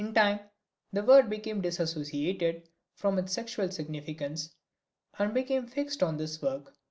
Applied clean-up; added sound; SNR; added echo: none; none; none; none.